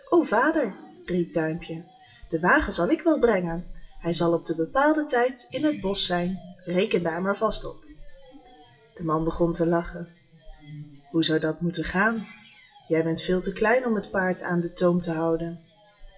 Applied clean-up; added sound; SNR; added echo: classical method WPE with log-MMSE.